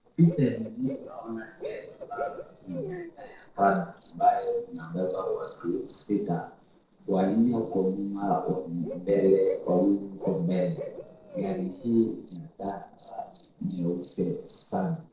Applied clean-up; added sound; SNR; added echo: neural separator model SepFormer DNS4.